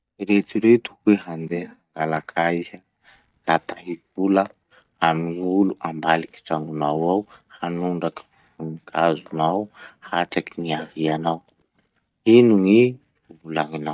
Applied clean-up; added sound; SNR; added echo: neural mask model DeepFilterNet 3.